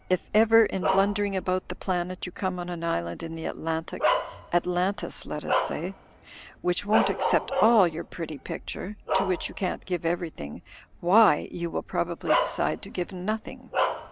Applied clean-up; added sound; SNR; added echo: none; Bark; 6 dB; none.